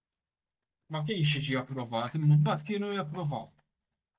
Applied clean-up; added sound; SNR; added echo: neural mask model DeepFilterNet 3.